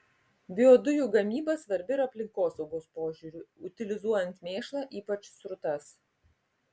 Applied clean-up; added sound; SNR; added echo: none; none; none; none.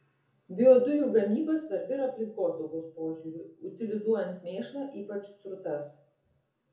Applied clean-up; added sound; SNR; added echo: none; none; none; reverberation time 0.6 s.